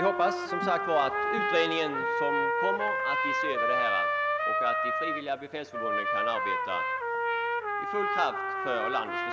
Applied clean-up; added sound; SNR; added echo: none; Trumpet; -3 dB; none.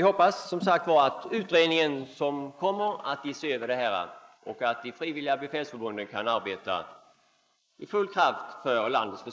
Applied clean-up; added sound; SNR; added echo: neural mask model Resemble Enhance denoiser.